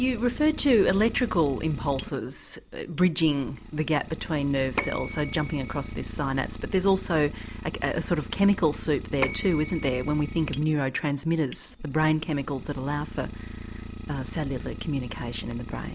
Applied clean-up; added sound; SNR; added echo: none; Idling + Bell / Telephone; 9 dB; none.